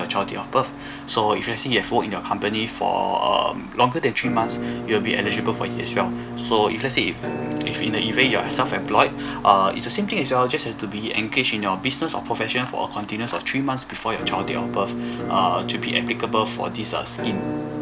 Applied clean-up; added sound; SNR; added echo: none; Musical instrument; 8 dB; none.